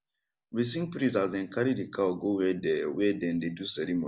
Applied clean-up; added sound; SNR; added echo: none; none; none; none.